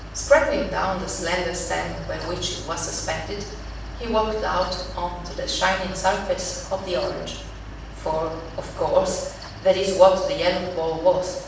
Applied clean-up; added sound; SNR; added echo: none; Mechanical fan; 12 dB; reverberation time 0.7 s.